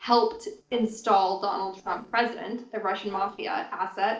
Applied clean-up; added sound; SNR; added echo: neural separator model SepFormer DNS4.